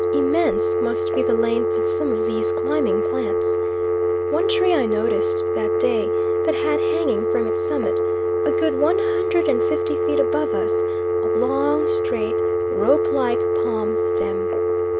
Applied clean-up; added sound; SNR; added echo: none; Telephone; -5 dB; none.